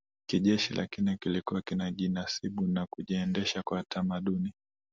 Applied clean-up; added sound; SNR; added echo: none; none; none; none.